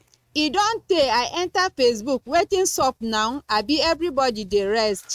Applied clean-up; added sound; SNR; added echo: neural mask model RNNoise.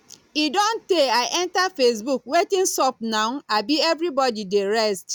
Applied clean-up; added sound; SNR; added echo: none; none; none; none.